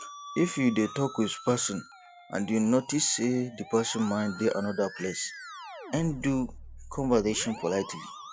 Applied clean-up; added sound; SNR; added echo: none; Musical instrument; 15 dB; none.